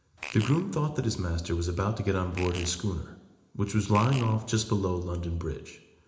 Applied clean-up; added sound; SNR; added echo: none; Fart; 13 dB; reverberation time 0.8 s.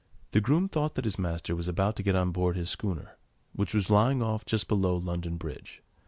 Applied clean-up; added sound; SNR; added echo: none; none; none; none.